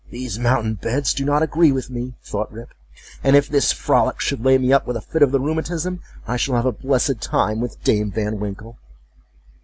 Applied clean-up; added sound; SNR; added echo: none; none; none; none.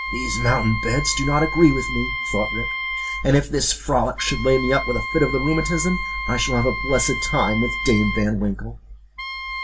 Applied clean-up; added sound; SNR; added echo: none; Wind instrument, woodwind instrument; 7 dB; reverberation time 0.2 s.